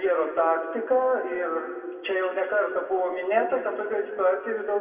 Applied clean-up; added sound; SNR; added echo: none; none; none; reverberation time 2.1 s.